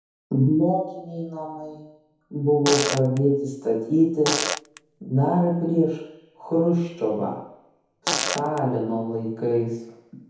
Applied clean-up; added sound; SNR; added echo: none; Fart; 4 dB; reverberation time 2.0 s.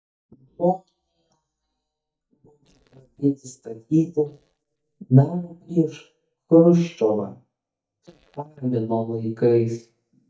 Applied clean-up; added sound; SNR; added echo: neural mask model DeepFilterNet 3.